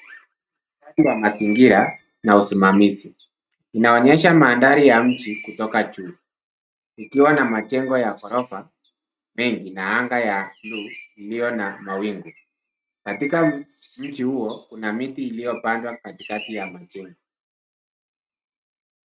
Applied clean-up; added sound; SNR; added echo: neural mask model RNNoise.